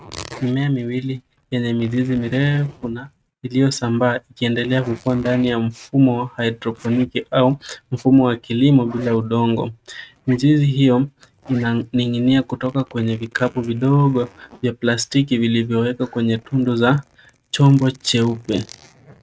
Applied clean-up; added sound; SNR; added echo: neural mask model RNNoise.